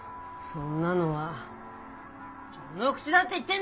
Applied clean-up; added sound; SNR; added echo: none; none; none; none.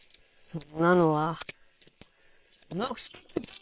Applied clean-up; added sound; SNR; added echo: neural separator model SepFormer WHAM!.